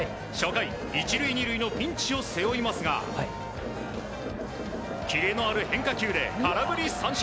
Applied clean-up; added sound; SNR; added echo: none; none; none; none.